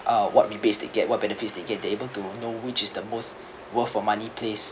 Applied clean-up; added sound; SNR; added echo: none; none; none; none.